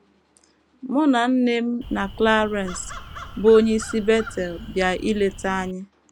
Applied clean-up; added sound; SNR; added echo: none; Crow; 15 dB; none.